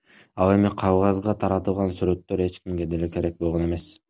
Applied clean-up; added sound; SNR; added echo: none; none; none; none.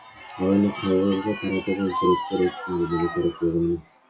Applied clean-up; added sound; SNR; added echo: classical method WPE with log-MMSE.